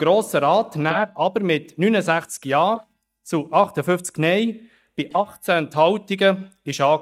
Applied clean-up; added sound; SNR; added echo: neural mask model DeepFilterNet 3.